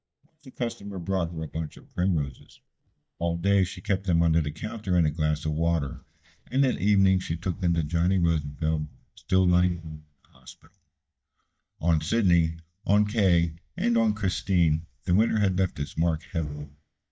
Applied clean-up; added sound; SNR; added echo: neural mask model DeepFilterNet 3.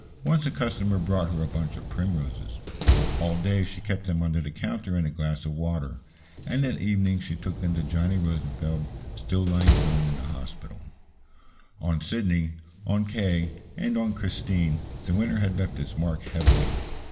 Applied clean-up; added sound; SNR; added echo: none; Slam; 3 dB; reverberation time 1.0 s.